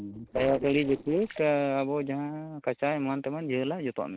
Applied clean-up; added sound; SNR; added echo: neural separator model SepFormer DNS4.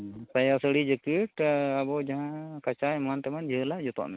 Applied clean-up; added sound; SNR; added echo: none; none; none; none.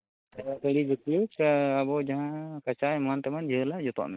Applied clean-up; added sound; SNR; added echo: neural mask model DeepFilterNet 3.